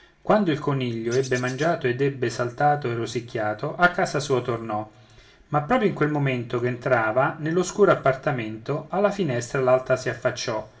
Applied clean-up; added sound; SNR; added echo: none; Bird; 18 dB; reverberation time 0.5 s.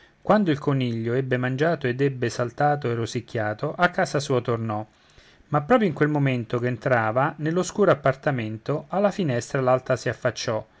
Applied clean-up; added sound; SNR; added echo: none; none; none; none.